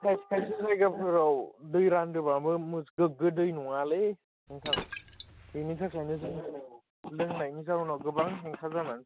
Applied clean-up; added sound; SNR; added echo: none; Liquid; 10 dB; none.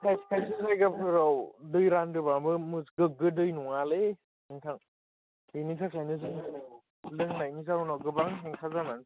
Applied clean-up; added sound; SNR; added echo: none; none; none; none.